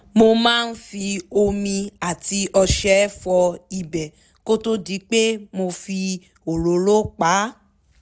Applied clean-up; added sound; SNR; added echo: none; none; none; none.